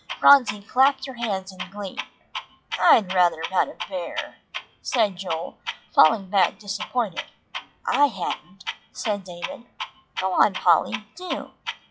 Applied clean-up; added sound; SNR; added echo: classical method log-MMSE.